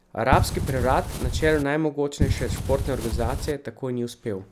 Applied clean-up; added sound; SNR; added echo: none; Wind; 0 dB; none.